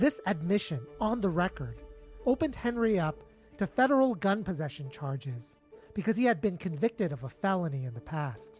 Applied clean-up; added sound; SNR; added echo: none; none; none; none.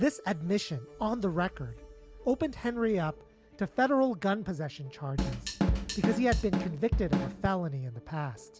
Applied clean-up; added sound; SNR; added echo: none; Drum kit; -1 dB; none.